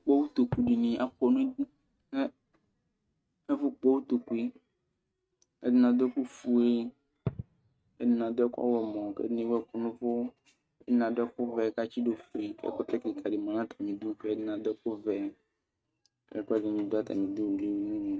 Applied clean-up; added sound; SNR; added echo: neural mask model RNNoise.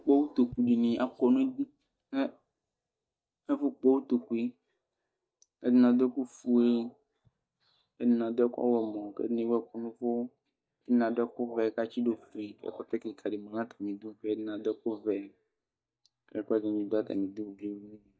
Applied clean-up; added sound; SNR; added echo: neural mask model DeepFilterNet 3.